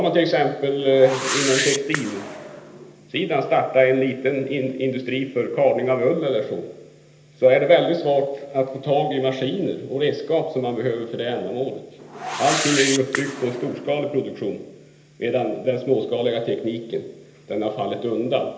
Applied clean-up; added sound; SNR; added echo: none; Whoosh, swoosh, swish; 7 dB; reverberation time 1.4 s.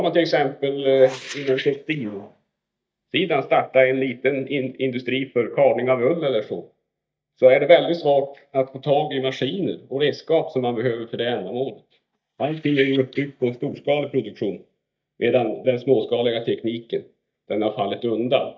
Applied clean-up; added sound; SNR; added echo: neural mask model DeepFilterNet 3.